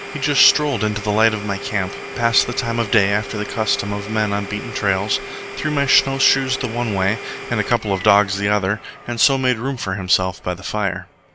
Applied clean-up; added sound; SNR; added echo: none; Domestic sounds, home sounds; 12 dB; none.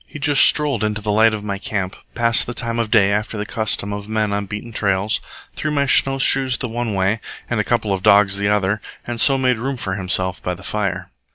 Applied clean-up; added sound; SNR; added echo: none; none; none; none.